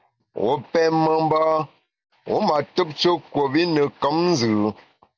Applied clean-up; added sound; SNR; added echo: none; none; none; none.